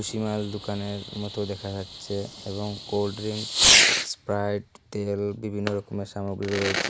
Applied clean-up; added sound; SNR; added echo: none; Fireworks; -2 dB; none.